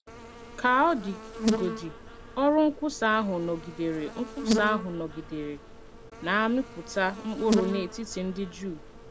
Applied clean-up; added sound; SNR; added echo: none; Insect; 5 dB; none.